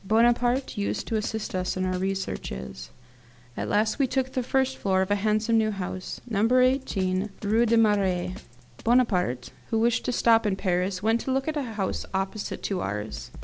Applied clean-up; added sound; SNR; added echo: none; Drum kit; 19 dB; none.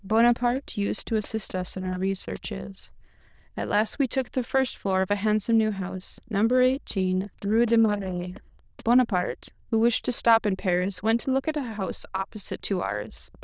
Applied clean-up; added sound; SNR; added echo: neural diffusion model UNIVERSE++.